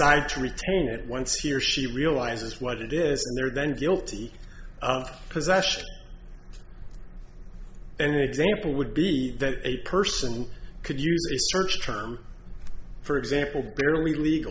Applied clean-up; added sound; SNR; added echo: none; none; none; none.